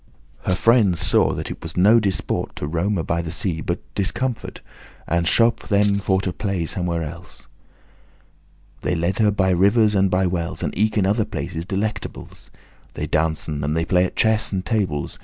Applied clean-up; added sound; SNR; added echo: none; Tambourine; 20 dB; none.